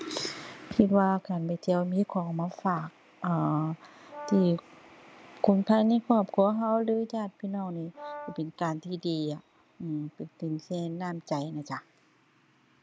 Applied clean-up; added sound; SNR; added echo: none; Brass instrument; 15 dB; none.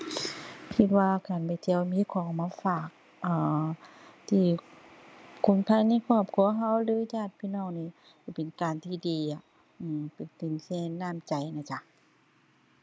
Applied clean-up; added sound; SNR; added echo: none; none; none; none.